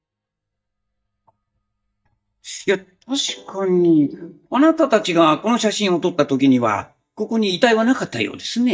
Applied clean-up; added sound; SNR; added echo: neural mask model DeepFilterNet 3.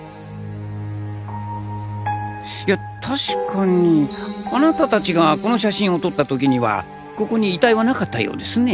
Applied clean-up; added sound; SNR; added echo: none; none; none; none.